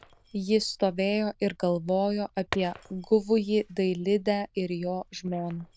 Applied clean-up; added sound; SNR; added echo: neural diffusion model UNIVERSE++.